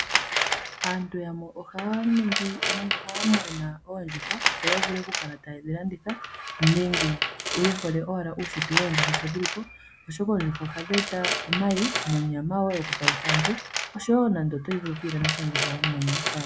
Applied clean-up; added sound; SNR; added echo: none; Tools; 2 dB; none.